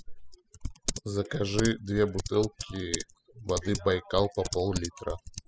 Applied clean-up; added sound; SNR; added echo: classical method spectral subtraction.